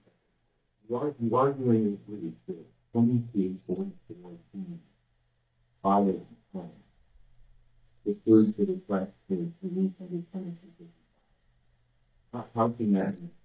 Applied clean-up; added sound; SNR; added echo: neural mask model DeepFilterNet 3.